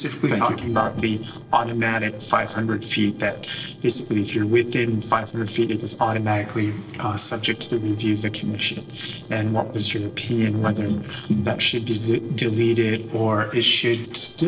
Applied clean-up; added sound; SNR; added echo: neural separator model SepFormer DNS4.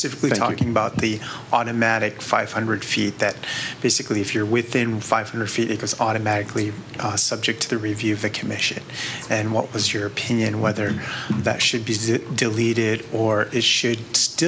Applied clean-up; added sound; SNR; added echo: none; none; none; none.